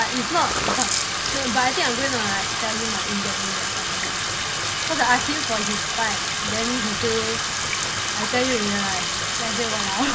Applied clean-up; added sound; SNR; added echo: none; Bathtub (filling or washing); -2 dB; none.